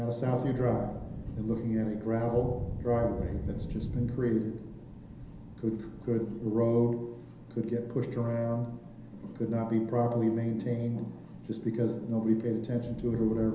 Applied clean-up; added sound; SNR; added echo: none; Thunder / Rain; 12 dB; reverberation time 0.3 s.